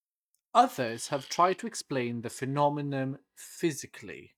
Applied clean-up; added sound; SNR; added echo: neural mask model DeepFilterNet 3.